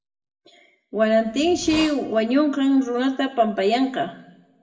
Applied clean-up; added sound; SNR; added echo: none; Hiss; 15 dB; reverberation time 0.6 s.